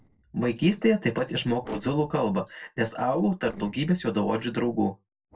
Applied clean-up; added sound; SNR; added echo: neural separator model SepFormer DNS4.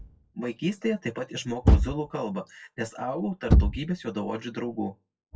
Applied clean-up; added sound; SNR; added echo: classical method WPE with log-MMSE.